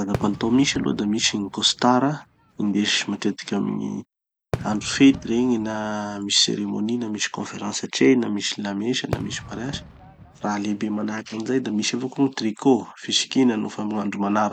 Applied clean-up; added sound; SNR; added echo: none; Fireworks; 15 dB; none.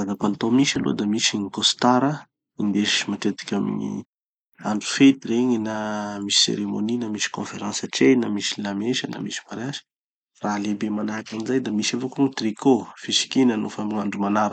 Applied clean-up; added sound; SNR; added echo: neural mask model Resemble Enhance denoiser.